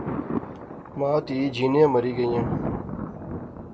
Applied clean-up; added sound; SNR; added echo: none; Thunder; 6 dB; none.